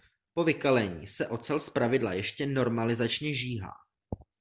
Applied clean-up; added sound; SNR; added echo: none; none; none; none.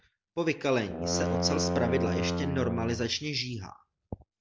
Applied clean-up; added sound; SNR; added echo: none; Brass instrument; 0 dB; none.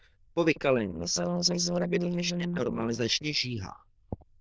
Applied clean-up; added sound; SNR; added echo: neural diffusion model UNIVERSE++.